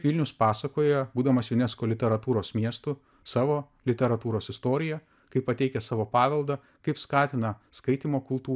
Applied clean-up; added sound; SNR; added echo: none; none; none; none.